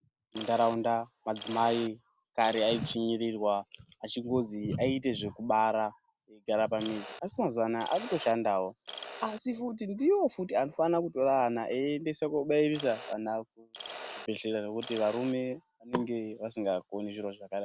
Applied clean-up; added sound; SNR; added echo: none; Mechanisms; 13 dB; none.